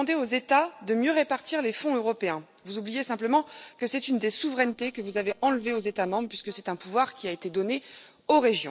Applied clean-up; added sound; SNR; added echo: neural separator model SepFormer DNS4.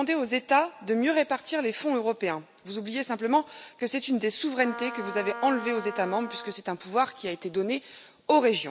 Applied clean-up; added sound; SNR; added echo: none; Wind instrument, woodwind instrument; 12 dB; none.